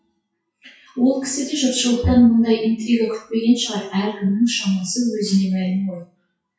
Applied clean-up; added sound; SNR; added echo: classical method WPE with log-MMSE.